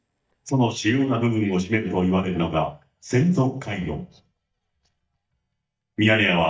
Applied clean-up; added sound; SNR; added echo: neural mask model DeepFilterNet 3.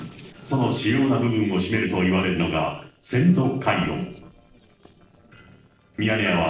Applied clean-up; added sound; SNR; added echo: neural separator model SepFormer DNS4.